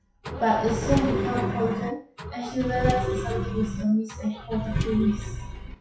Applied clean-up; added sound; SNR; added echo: classical method WPE with log-MMSE.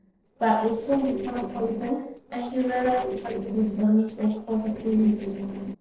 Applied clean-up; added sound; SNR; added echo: neural separator model SepFormer DNS4.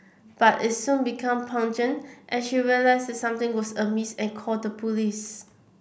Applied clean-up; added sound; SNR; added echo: none; none; none; none.